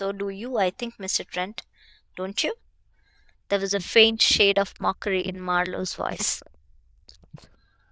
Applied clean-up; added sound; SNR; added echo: neural diffusion model UNIVERSE++.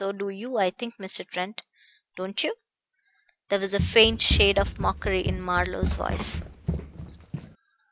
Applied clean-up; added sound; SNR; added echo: none; Run; 3 dB; none.